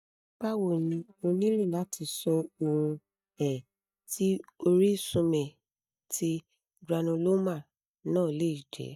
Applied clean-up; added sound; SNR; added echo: neural mask model DeepFilterNet 3.